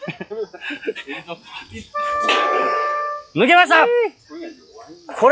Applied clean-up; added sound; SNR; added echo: classical method log-MMSE.